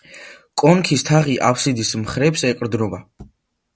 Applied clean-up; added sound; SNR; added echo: none; none; none; none.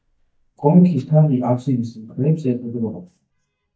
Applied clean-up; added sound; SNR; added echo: neural mask model DeepFilterNet 3.